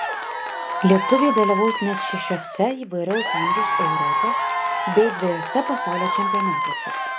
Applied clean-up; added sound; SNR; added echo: none; Applause / Crowd / Cheering; 0 dB; none.